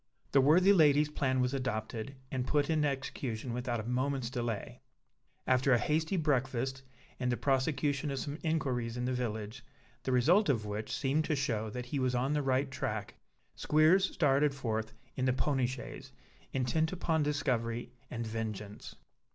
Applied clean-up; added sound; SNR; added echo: none; none; none; none.